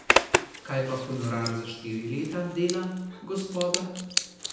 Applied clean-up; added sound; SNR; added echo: none; Zipper (clothing); 0 dB; reverberation time 0.9 s.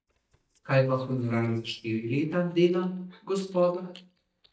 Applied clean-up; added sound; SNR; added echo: neural mask model DeepFilterNet 3.